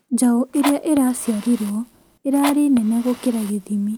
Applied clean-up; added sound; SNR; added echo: none; Fire; 14 dB; none.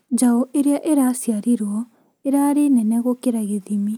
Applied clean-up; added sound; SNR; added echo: none; none; none; none.